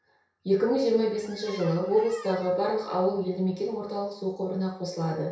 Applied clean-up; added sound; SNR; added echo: none; Squeak; 19 dB; reverberation time 0.6 s.